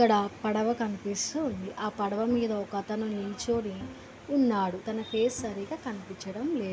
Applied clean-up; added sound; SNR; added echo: none; Bowed string instrument; 19 dB; none.